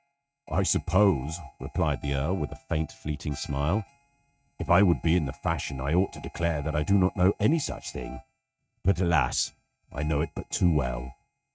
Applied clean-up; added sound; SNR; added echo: neural mask model RNNoise.